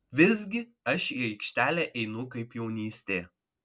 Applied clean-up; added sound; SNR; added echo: none; none; none; none.